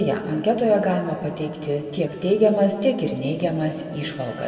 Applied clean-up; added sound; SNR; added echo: none; none; none; reverberation time 2.3 s.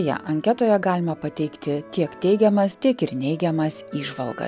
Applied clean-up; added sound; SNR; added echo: none; none; none; none.